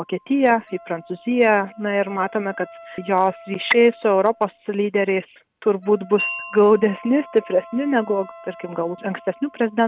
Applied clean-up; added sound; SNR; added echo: none; Wind chime + Wind instrument, woodwind instrument; 18 dB; none.